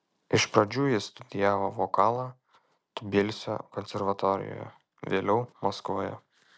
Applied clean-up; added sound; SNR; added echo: none; none; none; none.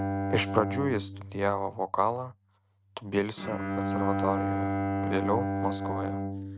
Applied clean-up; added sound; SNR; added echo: neural mask model RNNoise.